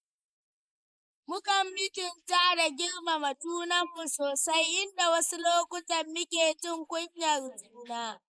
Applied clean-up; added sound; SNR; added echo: neural mask model Resemble Enhance denoiser.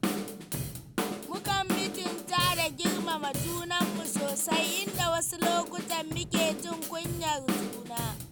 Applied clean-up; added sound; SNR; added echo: none; Drum / Drum kit; 1 dB; none.